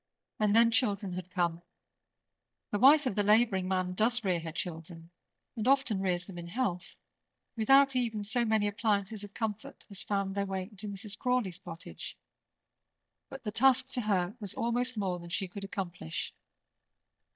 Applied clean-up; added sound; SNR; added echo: neural mask model DeepFilterNet 3.